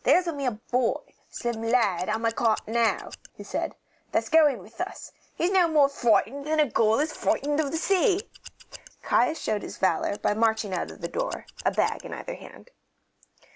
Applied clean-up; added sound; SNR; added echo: none; Scissors; 20 dB; none.